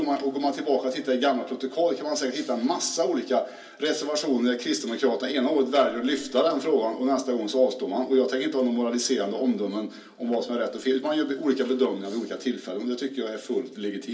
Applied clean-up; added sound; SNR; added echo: none; none; none; reverberation time 0.3 s.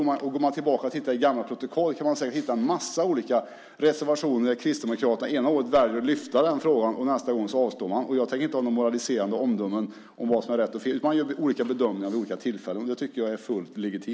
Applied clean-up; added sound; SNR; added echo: none; none; none; none.